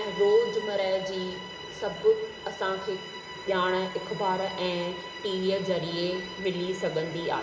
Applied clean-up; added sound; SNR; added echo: none; Bowed string instrument; 12 dB; reverberation time 3.0 s.